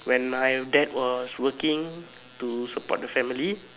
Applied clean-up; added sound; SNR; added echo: none; none; none; none.